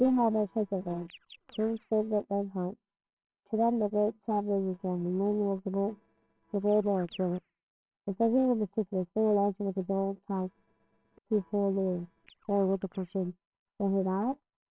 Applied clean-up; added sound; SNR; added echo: neural separator model SepFormer WHAMR!.